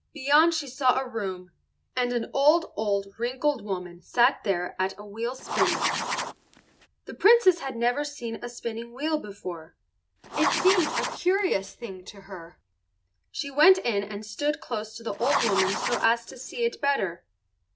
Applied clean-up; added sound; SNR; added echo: none; Writing; 3 dB; none.